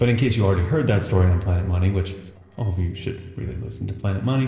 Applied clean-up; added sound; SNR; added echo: neural separator model SepFormer DNS4.